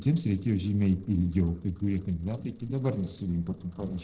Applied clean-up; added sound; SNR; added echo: neural separator model SepFormer DNS4.